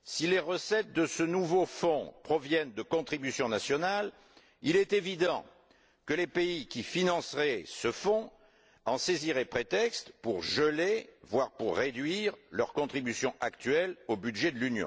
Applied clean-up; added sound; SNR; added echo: none; none; none; none.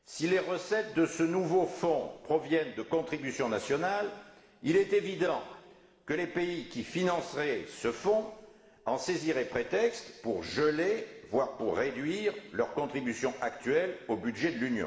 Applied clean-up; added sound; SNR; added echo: none; none; none; reverberation time 1.7 s.